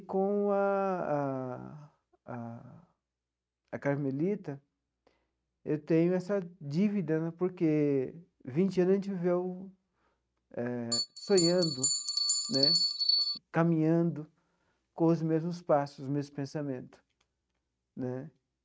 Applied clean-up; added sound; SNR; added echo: neural mask model RNNoise.